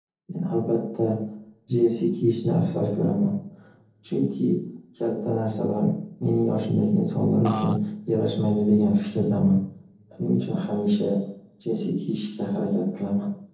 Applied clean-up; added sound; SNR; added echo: neural separator model SepFormer DNS4.